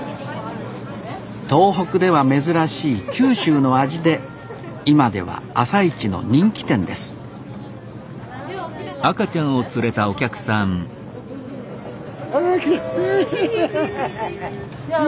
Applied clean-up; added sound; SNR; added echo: none; none; none; none.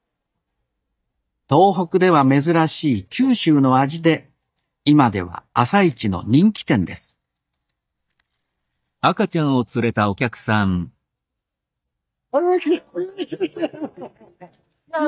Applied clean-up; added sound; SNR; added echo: neural mask model DeepFilterNet 3.